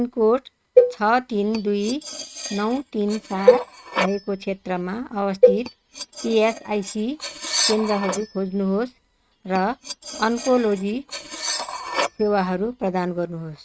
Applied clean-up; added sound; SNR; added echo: neural mask model RNNoise.